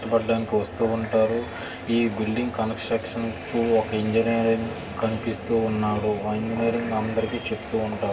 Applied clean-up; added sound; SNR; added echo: none; Water tap, faucet; 17 dB; reverberation time 0.1 s.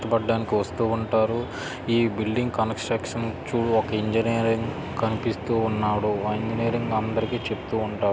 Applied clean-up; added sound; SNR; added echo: none; none; none; none.